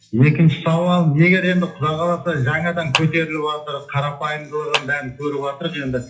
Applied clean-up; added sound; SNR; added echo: classical method WPE with log-MMSE.